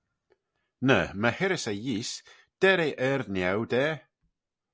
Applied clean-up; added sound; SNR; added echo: none; none; none; none.